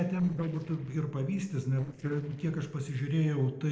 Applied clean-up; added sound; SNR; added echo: neural separator model SepFormer DNS4.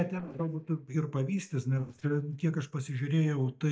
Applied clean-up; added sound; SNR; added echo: neural mask model DeepFilterNet 3.